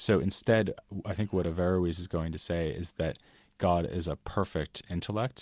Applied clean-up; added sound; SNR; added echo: none; none; none; none.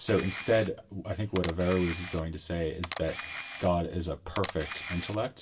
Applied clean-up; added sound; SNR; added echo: none; Camera; 9 dB; reverberation time 0.2 s.